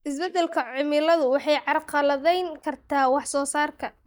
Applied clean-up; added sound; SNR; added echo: neural mask model DeepFilterNet 3.